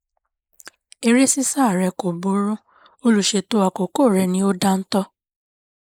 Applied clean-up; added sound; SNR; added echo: neural mask model Resemble Enhance denoiser.